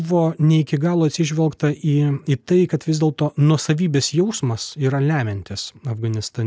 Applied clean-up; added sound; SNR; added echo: none; none; none; none.